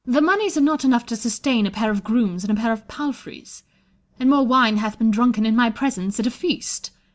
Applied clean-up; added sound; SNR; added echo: none; none; none; none.